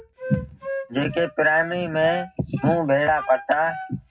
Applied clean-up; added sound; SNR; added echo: none; Wind instrument, woodwind instrument; 13 dB; reverberation time 0.3 s.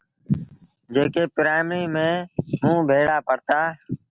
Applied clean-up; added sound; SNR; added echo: none; none; none; none.